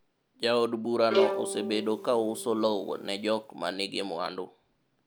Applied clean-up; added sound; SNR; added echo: none; Bowed string instrument; 3 dB; none.